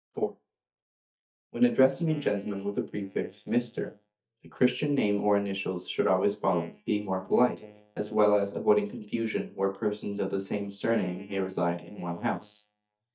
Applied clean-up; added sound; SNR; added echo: neural mask model DeepFilterNet 3.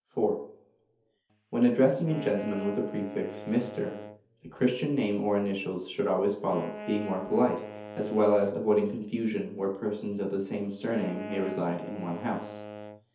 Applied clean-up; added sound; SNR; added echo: none; Wind instrument, woodwind instrument; 15 dB; reverberation time 0.5 s.